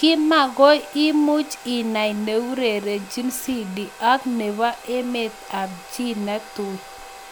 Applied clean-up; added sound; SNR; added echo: none; Domestic sounds, home sounds; 19 dB; none.